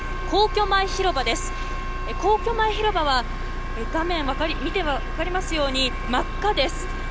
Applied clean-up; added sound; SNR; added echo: none; Idling / Car; 4 dB; none.